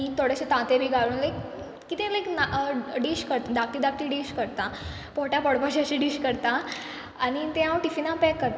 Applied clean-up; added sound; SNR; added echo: none; none; none; none.